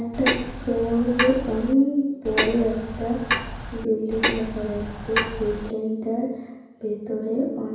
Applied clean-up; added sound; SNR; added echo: none; Clock; 3 dB; reverberation time 0.9 s.